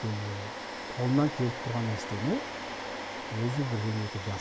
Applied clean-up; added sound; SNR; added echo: none; Domestic sounds, home sounds; 6 dB; none.